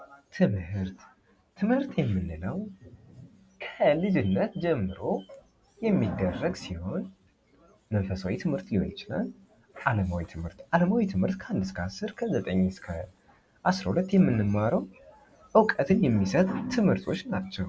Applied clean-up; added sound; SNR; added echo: none; none; none; none.